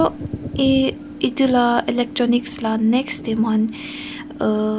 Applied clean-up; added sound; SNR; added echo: none; Subway, metro, underground / Train; 15 dB; none.